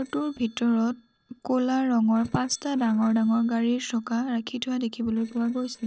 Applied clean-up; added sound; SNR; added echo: neural separator model SepFormer DNS4.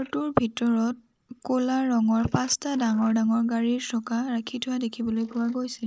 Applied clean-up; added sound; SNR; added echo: neural mask model Resemble Enhance denoiser.